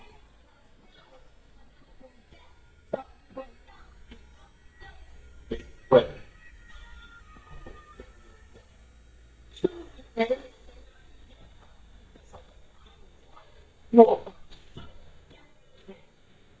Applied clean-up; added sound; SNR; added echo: neural mask model DeepFilterNet 3.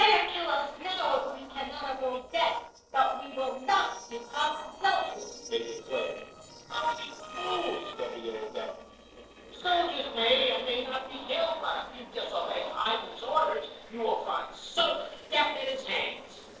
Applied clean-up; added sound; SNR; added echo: neural separator model SepFormer DNS4.